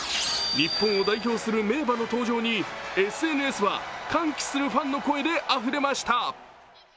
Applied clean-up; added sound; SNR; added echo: none; none; none; none.